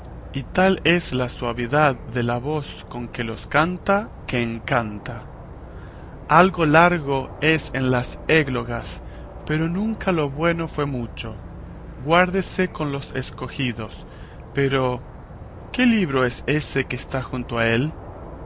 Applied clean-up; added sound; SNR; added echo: none; Insect / Frog; 14 dB; none.